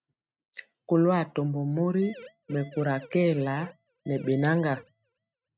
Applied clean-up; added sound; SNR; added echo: neural mask model RNNoise.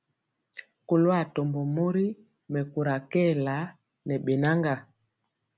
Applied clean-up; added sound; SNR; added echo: none; none; none; none.